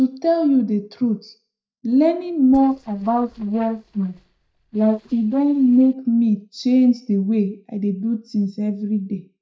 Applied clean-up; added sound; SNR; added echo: neural mask model DeepFilterNet 3.